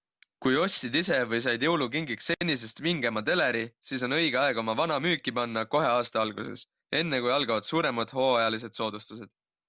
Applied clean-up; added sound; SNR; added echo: none; none; none; none.